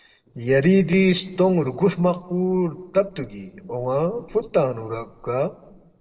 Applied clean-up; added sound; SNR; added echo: neural separator model SepFormer DNS4.